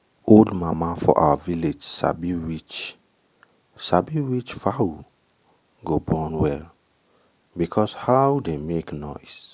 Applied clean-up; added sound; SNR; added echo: none; none; none; none.